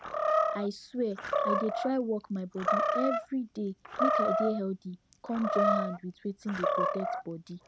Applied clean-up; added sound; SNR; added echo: none; Animal; -3 dB; none.